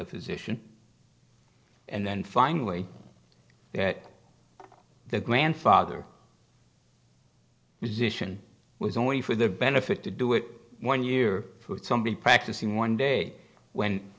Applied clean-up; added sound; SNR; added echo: none; none; none; none.